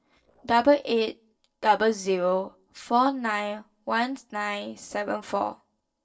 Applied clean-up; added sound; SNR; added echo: neural separator model SepFormer DNS4.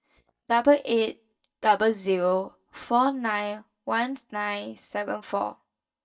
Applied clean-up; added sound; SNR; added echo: neural mask model DeepFilterNet 3.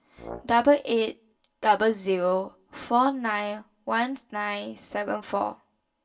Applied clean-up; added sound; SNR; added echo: none; Brass instrument; 17 dB; reverberation time 0.1 s.